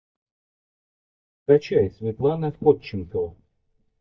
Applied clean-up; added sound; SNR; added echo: neural mask model DeepFilterNet 3.